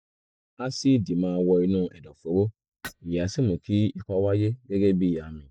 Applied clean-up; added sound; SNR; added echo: neural mask model DeepFilterNet 3.